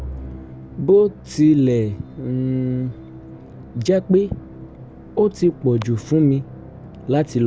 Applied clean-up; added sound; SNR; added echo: none; Musical instrument; 17 dB; none.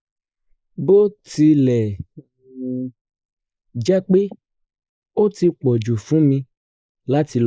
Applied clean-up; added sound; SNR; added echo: neural mask model Resemble Enhance denoiser.